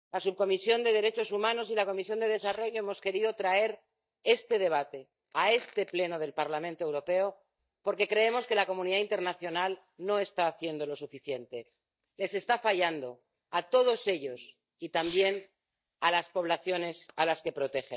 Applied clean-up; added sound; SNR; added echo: neural mask model DeepFilterNet 3.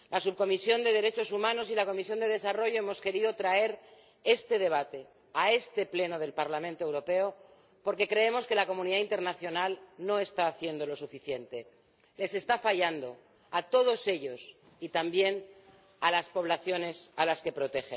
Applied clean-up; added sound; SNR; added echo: none; none; none; none.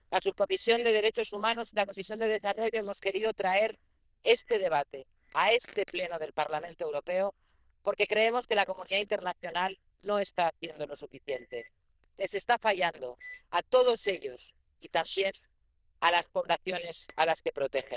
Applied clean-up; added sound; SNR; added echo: neural diffusion model UNIVERSE++.